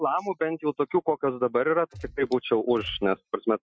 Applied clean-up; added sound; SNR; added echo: classical method Wiener filter.